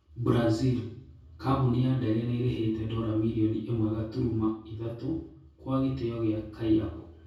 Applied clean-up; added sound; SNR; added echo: none; none; none; reverberation time 0.6 s.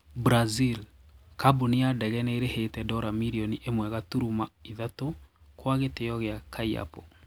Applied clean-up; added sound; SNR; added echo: none; none; none; none.